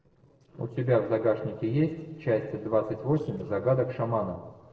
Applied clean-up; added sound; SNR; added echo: neural separator model SepFormer DNS4.